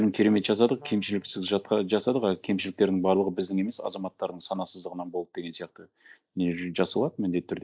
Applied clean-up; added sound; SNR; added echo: neural mask model DeepFilterNet 3.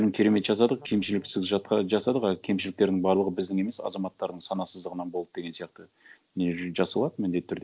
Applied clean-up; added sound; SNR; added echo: neural separator model SepFormer DNS4.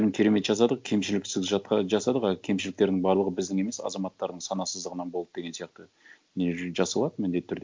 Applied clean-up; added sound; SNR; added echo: none; none; none; none.